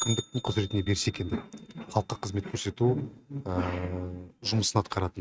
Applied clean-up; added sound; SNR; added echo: neural mask model RNNoise.